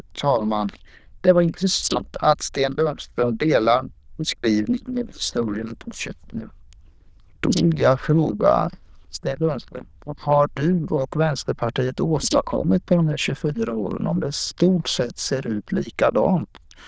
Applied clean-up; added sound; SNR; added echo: neural diffusion model UNIVERSE++.